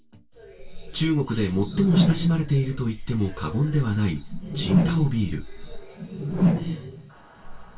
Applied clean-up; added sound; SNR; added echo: none; Whoosh, swoosh, swish; 0 dB; reverberation time 0.1 s.